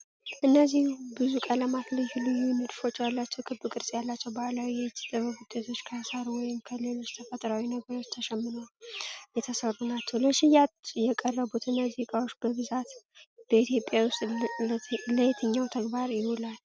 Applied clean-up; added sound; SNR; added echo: none; none; none; none.